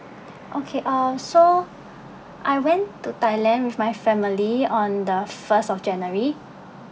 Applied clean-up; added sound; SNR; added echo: none; none; none; none.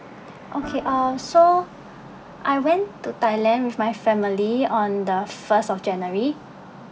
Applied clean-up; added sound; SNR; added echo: none; Organ; 15 dB; none.